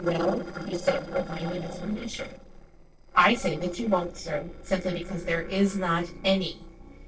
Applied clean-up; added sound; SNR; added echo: neural separator model SepFormer DNS4.